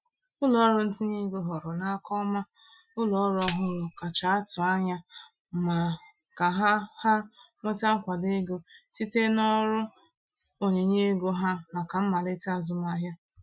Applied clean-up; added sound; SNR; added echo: classical method Wiener filter.